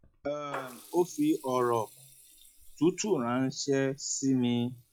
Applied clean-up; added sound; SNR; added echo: classical method log-MMSE.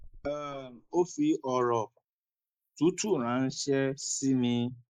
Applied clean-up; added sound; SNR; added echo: neural mask model Resemble Enhance denoiser.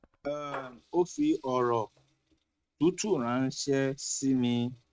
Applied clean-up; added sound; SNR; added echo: neural mask model RNNoise.